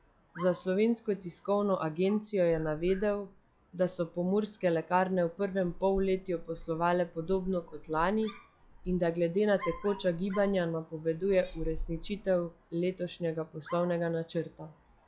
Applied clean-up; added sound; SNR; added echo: classical method log-MMSE.